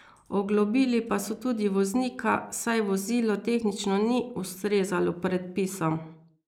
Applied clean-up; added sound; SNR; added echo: neural mask model Resemble Enhance denoiser.